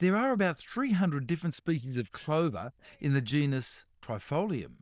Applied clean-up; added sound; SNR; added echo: neural diffusion model UNIVERSE++.